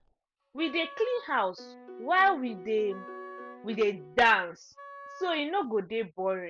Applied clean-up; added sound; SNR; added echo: none; Piano + Wind instrument, woodwind instrument; 17 dB; none.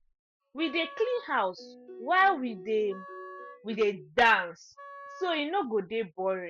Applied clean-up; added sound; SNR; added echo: classical method Wiener filter.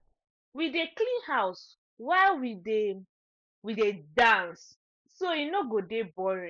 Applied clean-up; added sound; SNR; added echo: neural mask model Resemble Enhance denoiser.